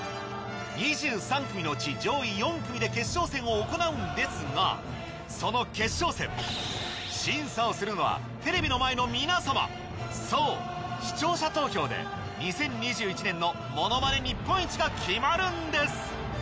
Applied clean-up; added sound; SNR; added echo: none; none; none; none.